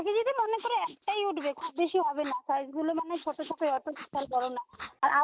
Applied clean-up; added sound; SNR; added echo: neural mask model Resemble Enhance denoiser.